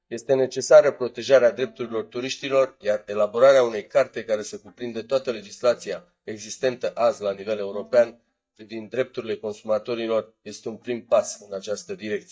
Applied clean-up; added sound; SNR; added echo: neural mask model DeepFilterNet 3.